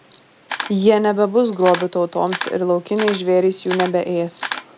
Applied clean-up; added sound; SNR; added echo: none; Camera; 11 dB; none.